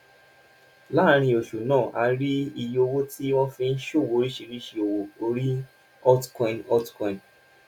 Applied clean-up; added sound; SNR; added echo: none; none; none; none.